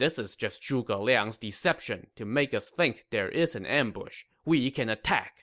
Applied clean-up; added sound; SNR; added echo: none; none; none; none.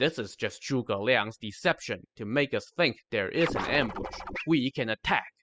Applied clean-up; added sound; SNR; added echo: classical method spectral subtraction.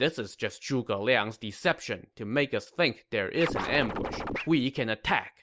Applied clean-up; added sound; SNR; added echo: none; Scratching (performance technique); 4 dB; none.